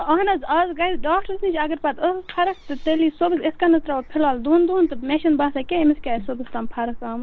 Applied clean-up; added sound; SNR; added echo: none; Gull, seagull / Fowl; 10 dB; none.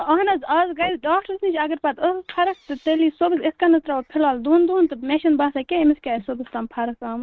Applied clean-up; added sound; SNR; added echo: neural mask model RNNoise.